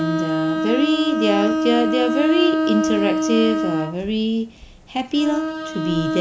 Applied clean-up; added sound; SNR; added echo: none; Bowed string instrument; 0 dB; none.